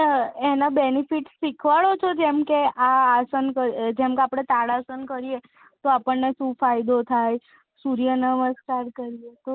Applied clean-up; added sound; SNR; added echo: none; none; none; none.